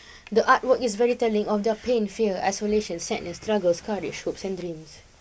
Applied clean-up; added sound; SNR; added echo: none; none; none; none.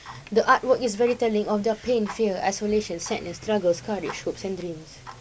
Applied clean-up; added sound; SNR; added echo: none; Tick-tock; 20 dB; none.